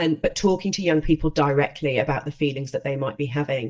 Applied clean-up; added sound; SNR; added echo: neural mask model DeepFilterNet 3.